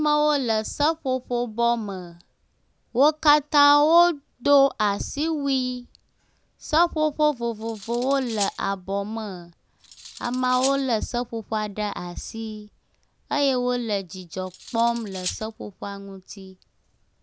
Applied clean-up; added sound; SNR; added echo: none; Cutlery, silverware; 13 dB; none.